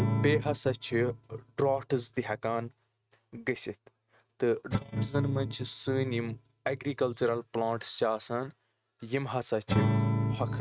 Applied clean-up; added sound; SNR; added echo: neural mask model RNNoise.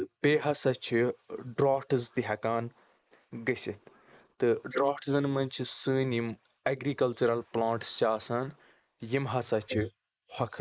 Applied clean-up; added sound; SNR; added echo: neural mask model Resemble Enhance denoiser.